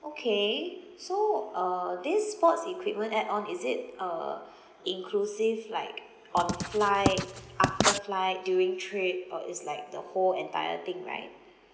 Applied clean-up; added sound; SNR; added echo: none; Writing; 0 dB; none.